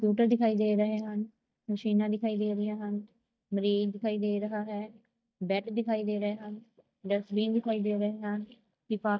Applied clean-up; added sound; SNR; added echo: neural mask model DeepFilterNet 3.